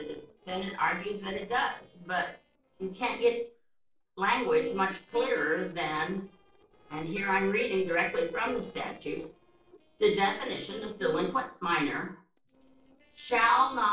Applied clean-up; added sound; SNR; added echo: neural separator model SepFormer DNS4.